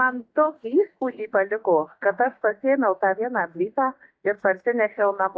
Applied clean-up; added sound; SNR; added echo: neural mask model DeepFilterNet 3.